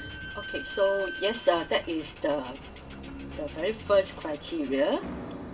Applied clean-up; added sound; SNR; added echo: none; Squeak / Slam; 11 dB; reverberation time 0.2 s.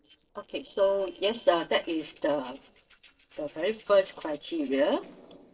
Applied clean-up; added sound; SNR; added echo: neural separator model SepFormer DNS4.